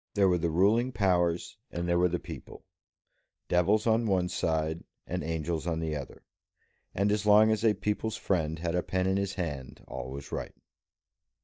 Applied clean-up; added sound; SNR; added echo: neural mask model DeepFilterNet 3.